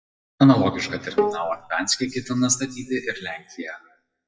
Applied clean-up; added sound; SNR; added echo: classical method WPE with log-MMSE.